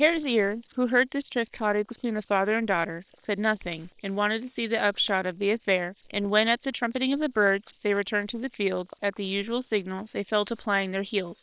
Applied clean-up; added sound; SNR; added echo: neural separator model SepFormer WHAM!.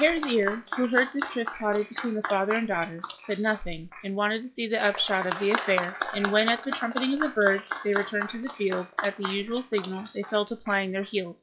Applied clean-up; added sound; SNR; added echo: classical method log-MMSE.